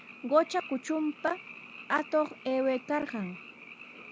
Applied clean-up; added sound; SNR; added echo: none; Frog; 17 dB; none.